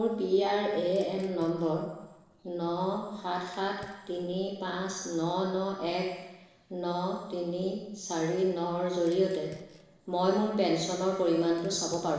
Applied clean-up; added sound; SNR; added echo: neural separator model SepFormer DNS4.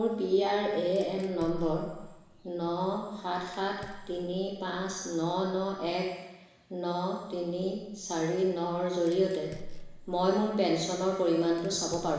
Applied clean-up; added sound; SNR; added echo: none; Fire; 18 dB; reverberation time 1.0 s.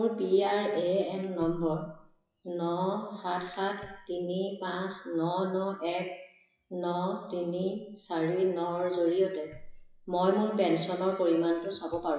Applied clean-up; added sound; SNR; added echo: classical method WPE with log-MMSE.